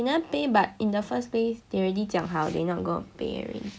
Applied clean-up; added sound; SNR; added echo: none; none; none; none.